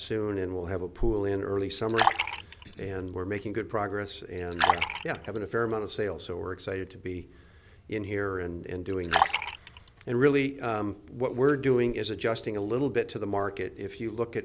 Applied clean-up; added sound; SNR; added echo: none; Fill (with liquid); 2 dB; none.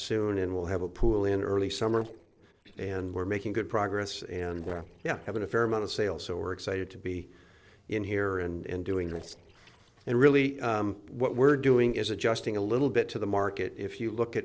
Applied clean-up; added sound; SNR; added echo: neural separator model SepFormer DNS4.